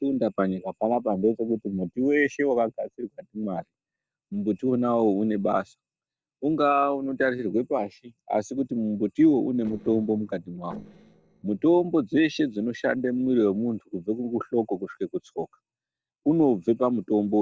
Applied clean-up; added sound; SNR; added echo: neural separator model SepFormer DNS4.